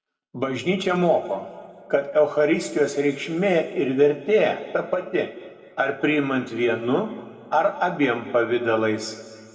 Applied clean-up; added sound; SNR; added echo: none; none; none; reverberation time 1.7 s.